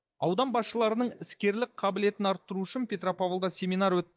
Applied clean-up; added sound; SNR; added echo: neural mask model DeepFilterNet 3.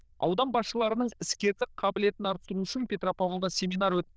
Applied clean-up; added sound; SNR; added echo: neural diffusion model UNIVERSE++.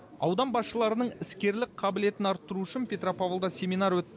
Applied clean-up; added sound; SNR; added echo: none; none; none; none.